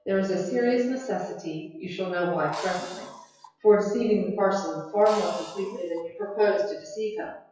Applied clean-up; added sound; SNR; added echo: classical method WPE with log-MMSE.